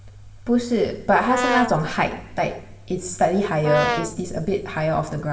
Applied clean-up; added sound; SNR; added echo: none; Brass instrument; 4 dB; reverberation time 1.5 s.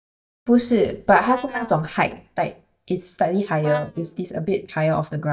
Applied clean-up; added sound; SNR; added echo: neural mask model DeepFilterNet 3.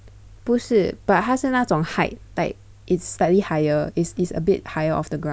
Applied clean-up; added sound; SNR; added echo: none; none; none; none.